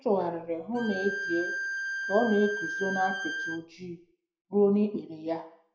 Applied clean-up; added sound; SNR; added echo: none; Bowed string instrument; 5 dB; reverberation time 0.5 s.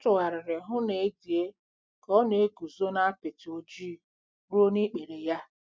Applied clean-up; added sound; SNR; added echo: none; none; none; none.